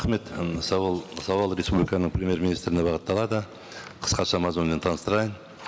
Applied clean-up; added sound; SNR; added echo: none; none; none; none.